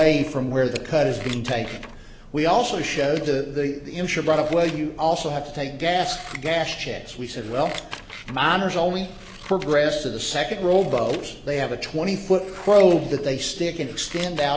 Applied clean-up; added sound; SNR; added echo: none; Scissors; 19 dB; none.